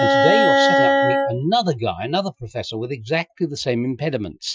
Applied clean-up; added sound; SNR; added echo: classical method Wiener filter.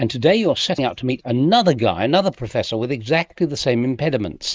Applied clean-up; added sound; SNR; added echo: neural mask model Resemble Enhance denoiser.